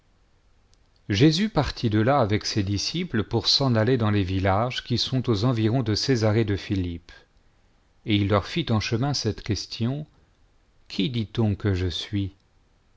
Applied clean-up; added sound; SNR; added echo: none; none; none; none.